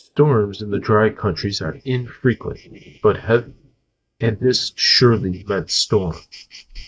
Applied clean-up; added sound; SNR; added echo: neural mask model DeepFilterNet 3.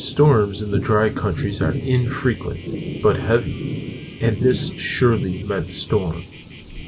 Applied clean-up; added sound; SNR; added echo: none; Thunder; 6 dB; none.